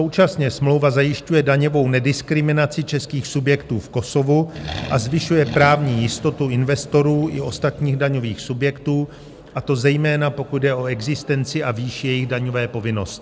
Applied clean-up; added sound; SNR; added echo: none; Accelerating, revving, vroom; 13 dB; none.